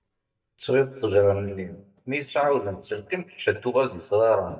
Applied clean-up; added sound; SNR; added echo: neural mask model DeepFilterNet 3.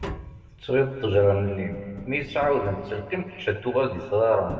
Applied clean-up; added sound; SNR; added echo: none; Tap; 17 dB; reverberation time 1.9 s.